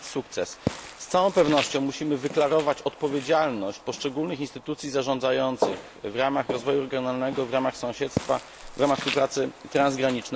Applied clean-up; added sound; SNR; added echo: none; Walk, footsteps; 11 dB; none.